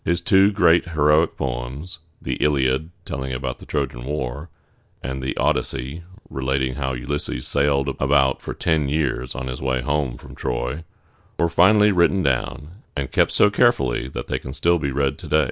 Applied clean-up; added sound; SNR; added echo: none; none; none; none.